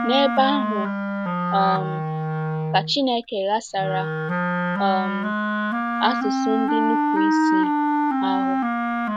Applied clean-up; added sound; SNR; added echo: none; Wind instrument, woodwind instrument; -3 dB; none.